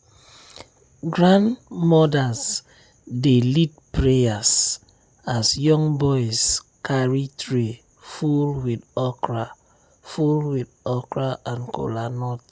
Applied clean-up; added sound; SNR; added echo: none; none; none; none.